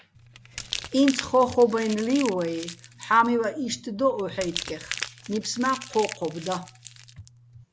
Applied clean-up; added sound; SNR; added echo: none; Crumpling, crinkling; 13 dB; none.